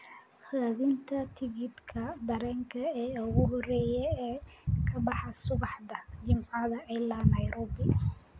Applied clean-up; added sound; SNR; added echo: none; none; none; none.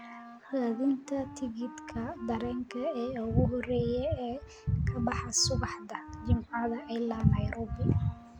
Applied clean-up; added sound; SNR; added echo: none; Wind instrument, woodwind instrument; 17 dB; none.